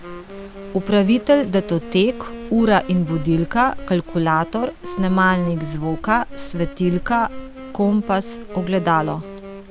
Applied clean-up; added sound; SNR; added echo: none; Wind instrument, woodwind instrument + Wind; 12 dB; none.